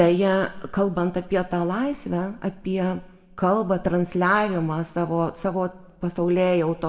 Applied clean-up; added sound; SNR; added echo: none; none; none; reverberation time 1.7 s.